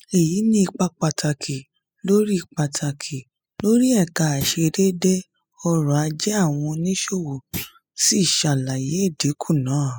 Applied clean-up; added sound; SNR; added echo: classical method spectral subtraction.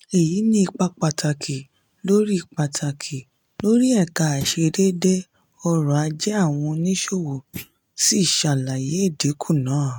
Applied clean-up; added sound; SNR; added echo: neural mask model RNNoise.